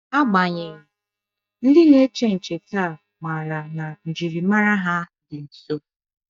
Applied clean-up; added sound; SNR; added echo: neural mask model DeepFilterNet 3.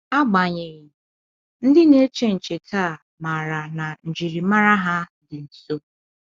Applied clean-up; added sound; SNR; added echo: none; none; none; none.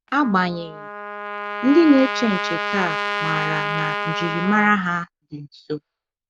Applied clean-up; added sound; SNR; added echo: none; Trumpet; 6 dB; none.